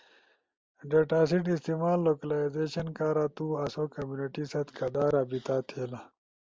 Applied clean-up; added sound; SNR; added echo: none; none; none; none.